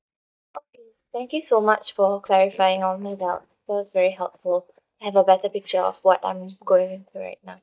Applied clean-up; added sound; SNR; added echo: neural mask model DeepFilterNet 3.